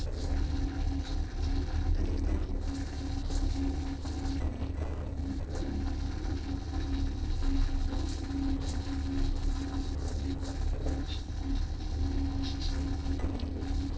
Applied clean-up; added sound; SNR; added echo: neural separator model SepFormer DNS4.